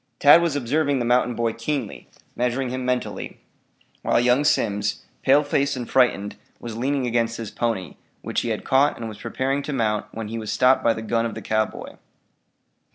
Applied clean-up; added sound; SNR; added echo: none; none; none; none.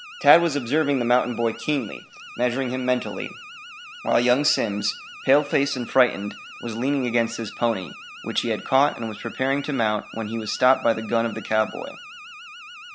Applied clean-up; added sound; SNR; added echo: none; Alarm; 17 dB; none.